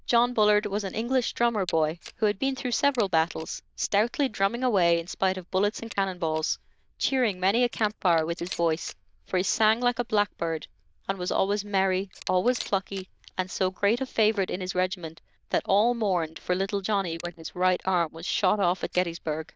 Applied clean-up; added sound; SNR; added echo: neural diffusion model UNIVERSE++.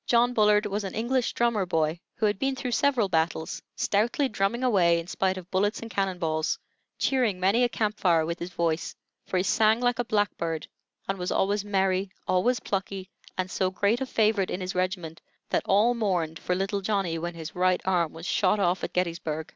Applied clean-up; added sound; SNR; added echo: none; none; none; none.